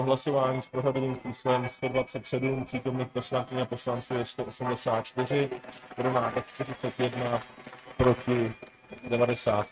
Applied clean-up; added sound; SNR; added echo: neural mask model RNNoise.